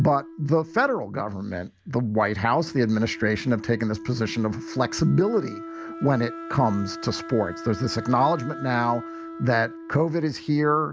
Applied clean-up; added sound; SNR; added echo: none; Wind instrument, woodwind instrument; 14 dB; none.